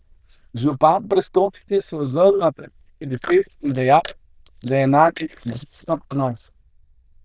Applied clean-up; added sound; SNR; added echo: neural diffusion model UNIVERSE++.